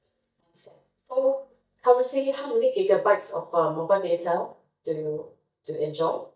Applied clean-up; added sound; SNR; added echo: neural mask model DeepFilterNet 3.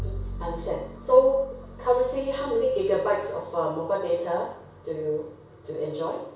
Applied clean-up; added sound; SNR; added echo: none; Bowed string instrument; 14 dB; reverberation time 0.6 s.